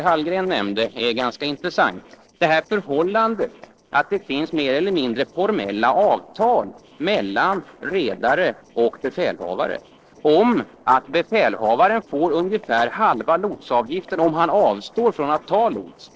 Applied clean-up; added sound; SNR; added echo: neural separator model SepFormer DNS4.